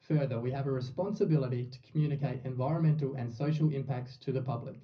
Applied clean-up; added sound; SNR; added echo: none; none; none; reverberation time 0.4 s.